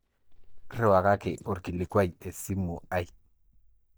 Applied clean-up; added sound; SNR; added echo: neural mask model DeepFilterNet 3.